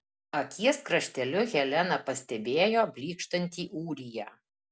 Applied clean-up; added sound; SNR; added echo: none; none; none; none.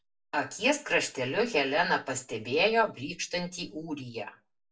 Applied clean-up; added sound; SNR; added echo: none; none; none; reverberation time 0.1 s.